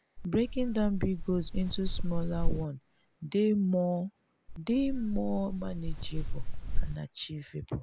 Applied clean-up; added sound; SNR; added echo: none; Wind; -1 dB; none.